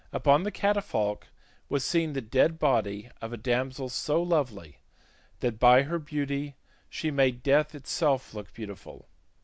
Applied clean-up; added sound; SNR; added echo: none; none; none; none.